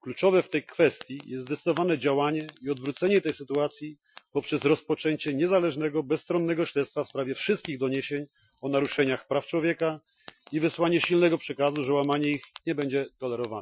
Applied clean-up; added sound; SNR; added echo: classical method Wiener filter.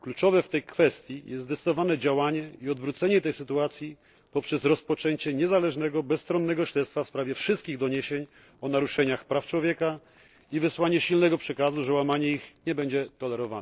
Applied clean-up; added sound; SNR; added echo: neural separator model SepFormer DNS4.